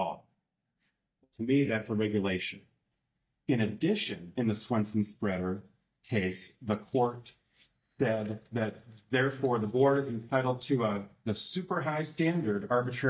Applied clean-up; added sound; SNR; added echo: neural mask model DeepFilterNet 3.